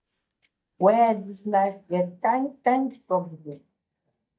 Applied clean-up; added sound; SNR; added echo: neural mask model DeepFilterNet 3.